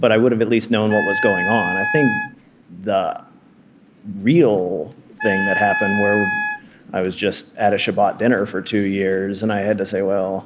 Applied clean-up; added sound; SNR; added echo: none; Wind instrument, woodwind instrument; 3 dB; none.